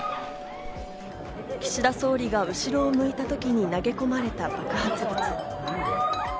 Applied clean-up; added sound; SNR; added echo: none; Doorbell; 14 dB; none.